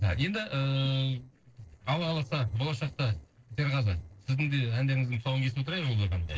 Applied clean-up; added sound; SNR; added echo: neural separator model SepFormer DNS4.